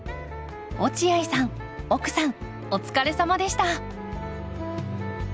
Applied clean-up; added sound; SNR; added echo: none; none; none; none.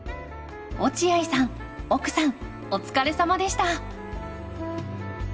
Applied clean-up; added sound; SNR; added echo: none; none; none; reverberation time 0.4 s.